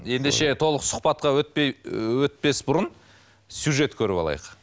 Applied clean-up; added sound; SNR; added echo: none; none; none; none.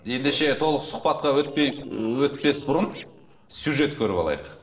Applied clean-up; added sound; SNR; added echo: neural separator model SepFormer DNS4.